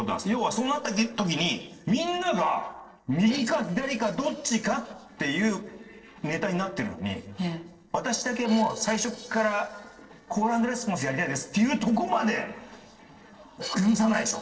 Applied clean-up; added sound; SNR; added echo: neural separator model SepFormer DNS4.